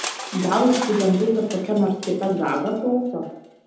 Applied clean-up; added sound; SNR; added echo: none; Crushing; 13 dB; reverberation time 0.8 s.